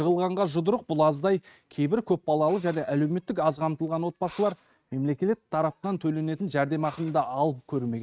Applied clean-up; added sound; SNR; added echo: neural mask model RNNoise.